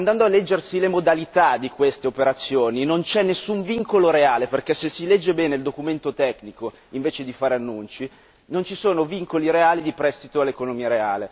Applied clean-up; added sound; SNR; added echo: none; none; none; none.